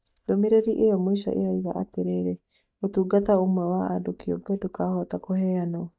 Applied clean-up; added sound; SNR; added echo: neural mask model DeepFilterNet 3.